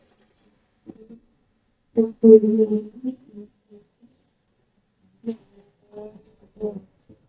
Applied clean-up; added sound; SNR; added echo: neural mask model DeepFilterNet 3.